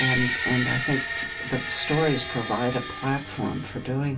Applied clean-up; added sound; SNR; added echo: none; Screech; 2 dB; reverberation time 0.2 s.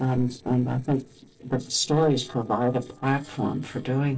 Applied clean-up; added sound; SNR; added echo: neural separator model SepFormer DNS4.